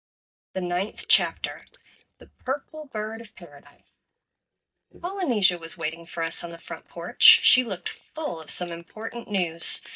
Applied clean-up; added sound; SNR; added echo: neural mask model DeepFilterNet 3.